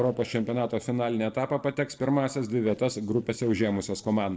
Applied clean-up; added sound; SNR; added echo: neural separator model SepFormer DNS4.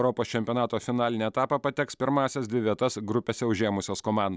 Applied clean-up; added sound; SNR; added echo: none; none; none; none.